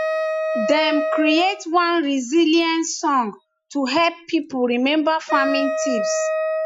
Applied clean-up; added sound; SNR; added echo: classical method Wiener filter.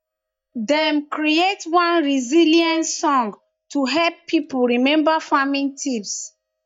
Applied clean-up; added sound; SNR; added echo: neural mask model DeepFilterNet 3.